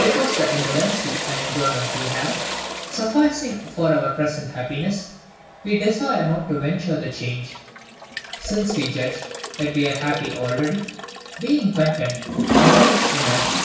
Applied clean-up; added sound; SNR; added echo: none; Toilet flush; 2 dB; reverberation time 0.6 s.